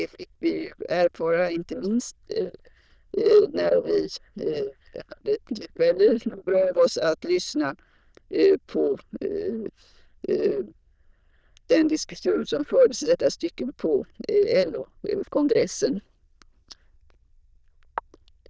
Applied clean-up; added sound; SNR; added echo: neural diffusion model UNIVERSE++.